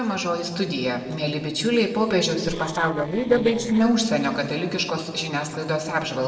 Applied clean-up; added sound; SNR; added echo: neural separator model SepFormer DNS4.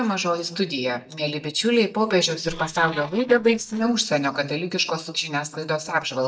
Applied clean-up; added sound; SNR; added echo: neural mask model DeepFilterNet 3.